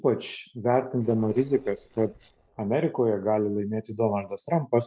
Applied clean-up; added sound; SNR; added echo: neural separator model SepFormer DNS4.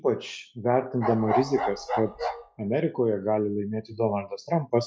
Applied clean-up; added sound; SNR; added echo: classical method log-MMSE.